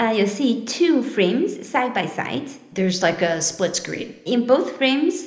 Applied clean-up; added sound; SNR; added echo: none; none; none; reverberation time 0.8 s.